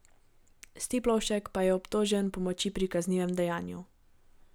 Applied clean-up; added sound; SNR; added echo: none; none; none; none.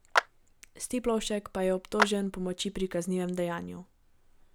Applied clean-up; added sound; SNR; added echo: none; Clapping; 2 dB; none.